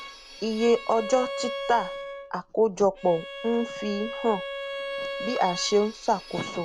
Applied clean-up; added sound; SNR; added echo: none; Bowed string instrument; 9 dB; none.